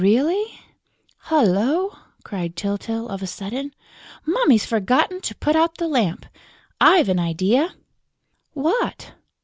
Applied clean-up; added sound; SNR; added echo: none; none; none; none.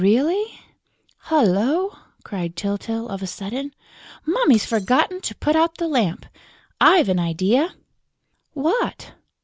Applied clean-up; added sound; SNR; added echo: none; Shatter; 18 dB; none.